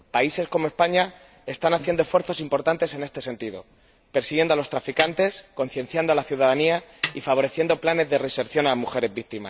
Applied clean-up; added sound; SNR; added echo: none; Snare drum; 11 dB; none.